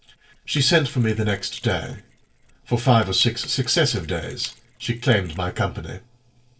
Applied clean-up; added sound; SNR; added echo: neural separator model SepFormer DNS4.